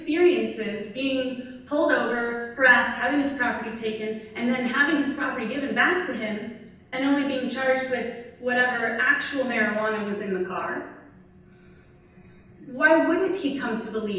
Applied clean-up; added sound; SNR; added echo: none; none; none; reverberation time 0.9 s.